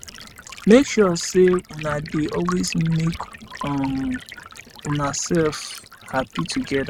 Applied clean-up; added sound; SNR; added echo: neural mask model RNNoise.